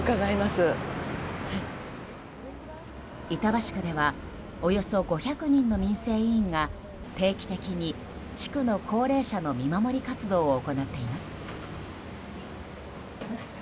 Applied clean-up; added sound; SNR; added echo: none; none; none; none.